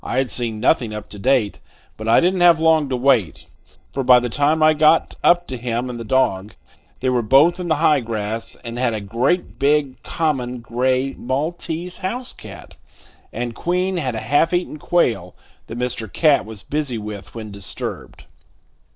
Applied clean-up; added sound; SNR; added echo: neural separator model SepFormer DNS4.